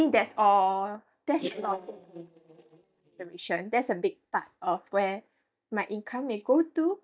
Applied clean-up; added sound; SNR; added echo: neural mask model DeepFilterNet 3.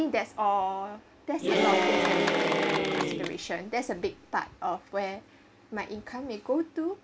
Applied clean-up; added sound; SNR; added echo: none; Applause / Cheering; -4 dB; none.